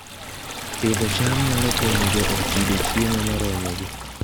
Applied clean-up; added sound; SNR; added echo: none; Liquid; 0 dB; none.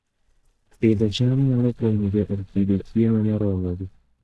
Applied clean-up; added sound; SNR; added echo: neural mask model DeepFilterNet 3.